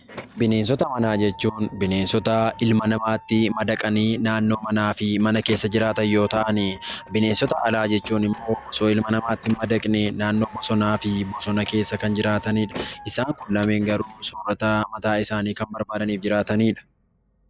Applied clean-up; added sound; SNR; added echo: none; Printer + Dog; 19 dB; none.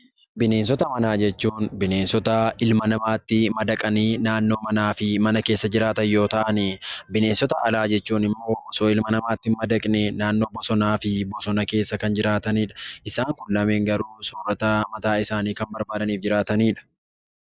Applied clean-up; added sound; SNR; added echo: none; none; none; none.